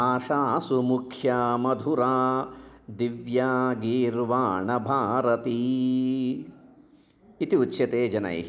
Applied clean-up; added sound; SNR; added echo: none; none; none; none.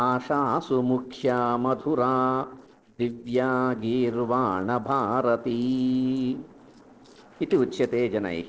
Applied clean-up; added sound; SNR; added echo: neural separator model SepFormer DNS4.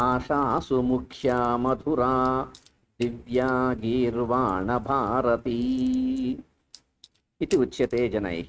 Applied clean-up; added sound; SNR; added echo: neural mask model RNNoise.